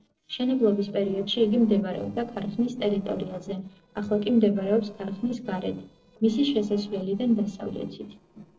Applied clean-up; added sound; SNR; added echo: neural separator model SepFormer DNS4.